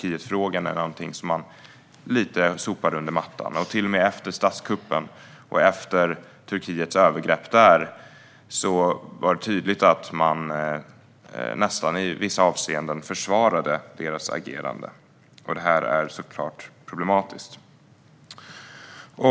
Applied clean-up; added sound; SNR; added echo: none; none; none; none.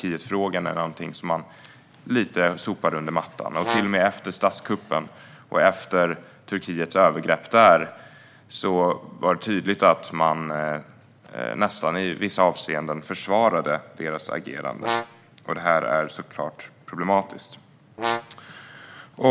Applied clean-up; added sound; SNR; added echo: none; Brass instrument; 8 dB; none.